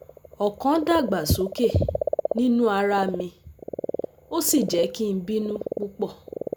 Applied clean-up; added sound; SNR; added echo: none; Frog; 8 dB; none.